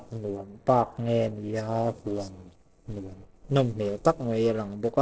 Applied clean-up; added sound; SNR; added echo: neural separator model SepFormer DNS4.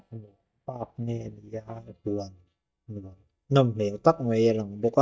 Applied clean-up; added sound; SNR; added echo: neural mask model DeepFilterNet 3.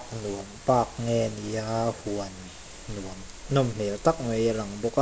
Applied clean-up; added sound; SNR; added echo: none; none; none; none.